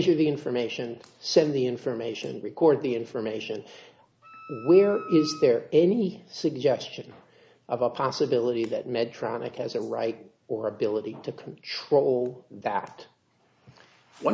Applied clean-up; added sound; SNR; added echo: none; Wind instrument, woodwind instrument; 16 dB; none.